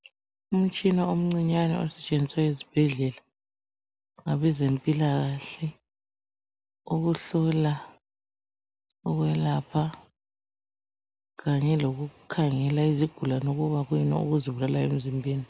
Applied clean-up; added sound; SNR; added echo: none; none; none; none.